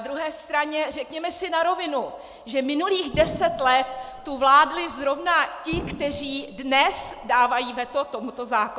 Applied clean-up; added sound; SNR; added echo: none; Explosion; 15 dB; none.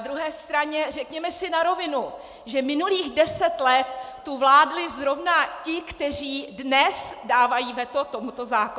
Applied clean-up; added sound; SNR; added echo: none; none; none; none.